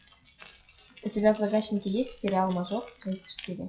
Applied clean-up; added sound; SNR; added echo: classical method WPE with log-MMSE.